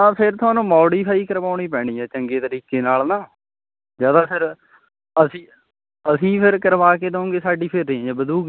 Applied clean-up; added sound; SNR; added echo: none; none; none; none.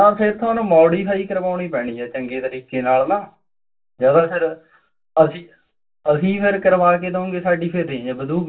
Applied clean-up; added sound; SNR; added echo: none; none; none; reverberation time 0.2 s.